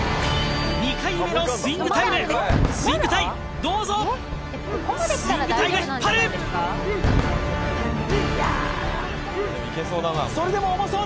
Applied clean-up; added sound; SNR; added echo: none; Fireworks; 7 dB; none.